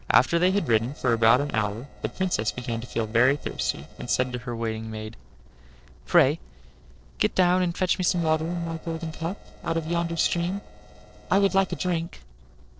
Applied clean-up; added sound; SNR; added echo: neural separator model SepFormer DNS4.